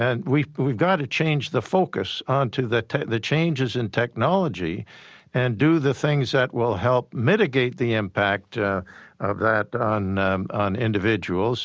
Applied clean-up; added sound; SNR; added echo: none; none; none; none.